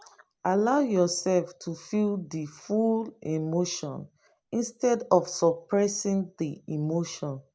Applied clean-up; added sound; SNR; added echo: none; none; none; none.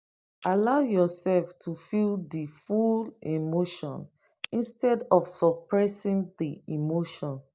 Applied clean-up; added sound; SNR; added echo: neural mask model DeepFilterNet 3.